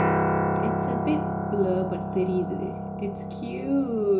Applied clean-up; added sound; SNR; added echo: none; Piano; 0 dB; reverberation time 0.4 s.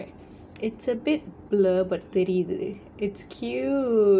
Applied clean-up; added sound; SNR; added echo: none; none; none; none.